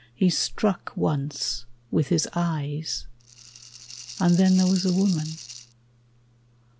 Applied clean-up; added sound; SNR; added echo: none; Rattle (instrument); 14 dB; none.